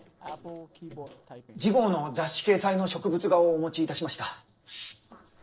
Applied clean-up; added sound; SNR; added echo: neural separator model SepFormer DNS4.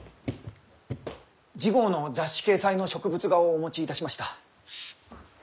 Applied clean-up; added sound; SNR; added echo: none; none; none; none.